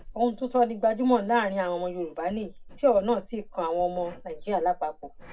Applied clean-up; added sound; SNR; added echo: none; Writing; 19 dB; reverberation time 0.2 s.